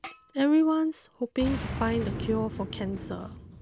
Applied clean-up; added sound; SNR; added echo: none; Boom; 9 dB; none.